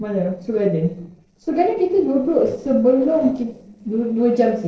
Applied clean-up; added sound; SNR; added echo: neural separator model SepFormer DNS4.